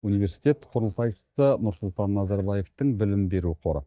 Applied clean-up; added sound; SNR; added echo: neural mask model DeepFilterNet 3.